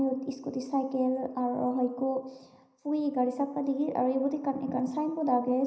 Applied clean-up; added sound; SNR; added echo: none; none; none; reverberation time 0.9 s.